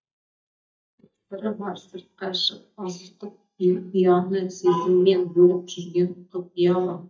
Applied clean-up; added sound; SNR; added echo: neural mask model DeepFilterNet 3.